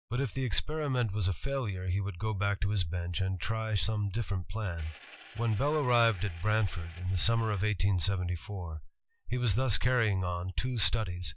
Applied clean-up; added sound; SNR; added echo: neural mask model DeepFilterNet 3.